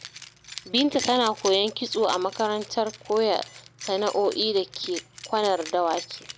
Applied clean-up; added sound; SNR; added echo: none; Keys jangling; 15 dB; none.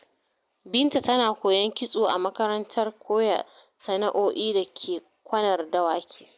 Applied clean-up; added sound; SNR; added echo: none; none; none; none.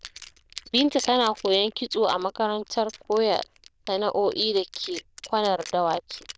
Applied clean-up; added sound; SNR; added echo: neural diffusion model UNIVERSE++.